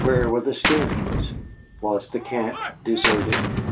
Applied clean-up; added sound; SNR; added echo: none; Gunshot, gunfire; 0 dB; none.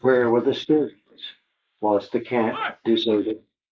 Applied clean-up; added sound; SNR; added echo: neural mask model Resemble Enhance denoiser.